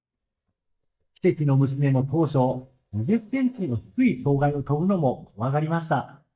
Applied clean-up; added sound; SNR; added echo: neural mask model DeepFilterNet 3.